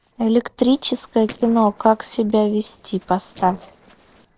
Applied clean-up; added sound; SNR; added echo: neural separator model SepFormer DNS4.